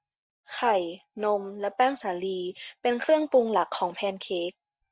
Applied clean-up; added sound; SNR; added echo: neural mask model DeepFilterNet 3.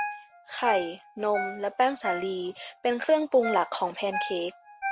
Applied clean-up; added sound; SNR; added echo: none; Ringtone; 8 dB; none.